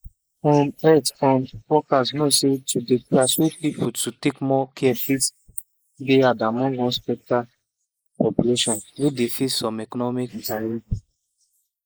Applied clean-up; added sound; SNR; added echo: neural mask model Resemble Enhance denoiser.